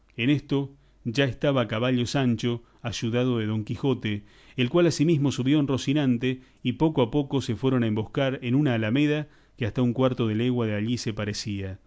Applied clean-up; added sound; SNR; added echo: none; none; none; none.